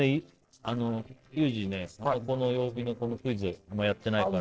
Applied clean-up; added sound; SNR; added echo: neural separator model SepFormer DNS4.